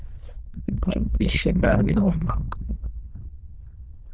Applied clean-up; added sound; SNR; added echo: neural diffusion model UNIVERSE++.